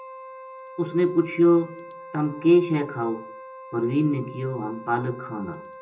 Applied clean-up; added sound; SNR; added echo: none; Wind instrument, woodwind instrument; 17 dB; reverberation time 0.2 s.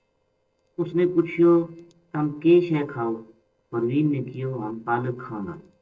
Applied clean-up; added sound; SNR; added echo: neural separator model SepFormer DNS4.